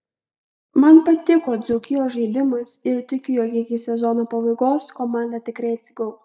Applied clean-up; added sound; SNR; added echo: neural mask model DeepFilterNet 3.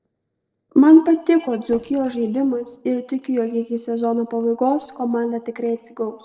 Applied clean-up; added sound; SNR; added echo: neural separator model SepFormer DNS4.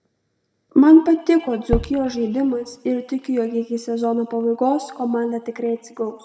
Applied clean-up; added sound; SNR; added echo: none; Tap / Bass drum; 8 dB; reverberation time 1.1 s.